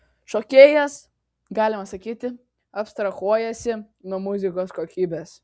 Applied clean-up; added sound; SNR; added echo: none; none; none; none.